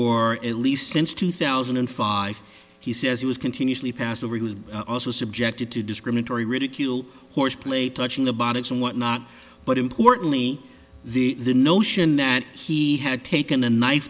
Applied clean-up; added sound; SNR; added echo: none; none; none; none.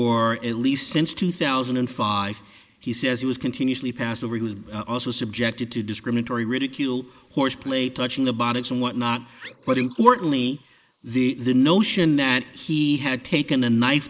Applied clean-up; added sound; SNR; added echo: neural mask model Resemble Enhance denoiser.